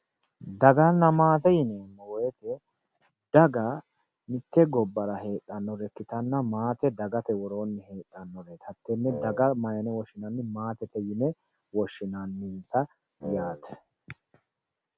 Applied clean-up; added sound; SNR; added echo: none; Wind instrument, woodwind instrument; 10 dB; none.